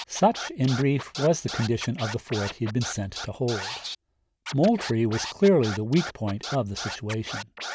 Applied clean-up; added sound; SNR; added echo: none; Scratching (performance technique); 11 dB; none.